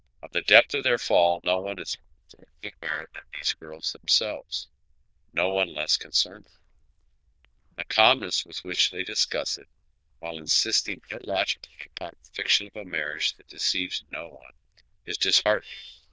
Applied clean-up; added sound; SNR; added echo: neural diffusion model UNIVERSE++.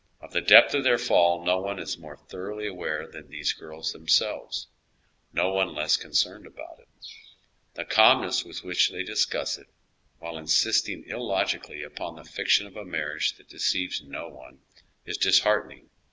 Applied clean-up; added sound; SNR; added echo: none; none; none; none.